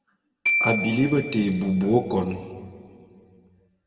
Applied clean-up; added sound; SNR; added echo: none; Glockenspiel; 6 dB; reverberation time 2.0 s.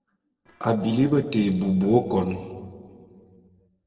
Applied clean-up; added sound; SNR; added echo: neural separator model SepFormer DNS4.